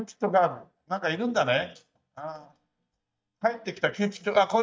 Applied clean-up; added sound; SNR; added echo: neural mask model DeepFilterNet 3.